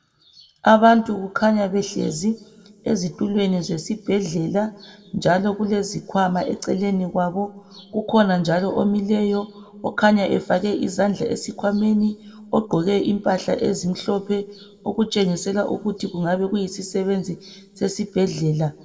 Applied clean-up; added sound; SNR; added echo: none; none; none; reverberation time 1.3 s.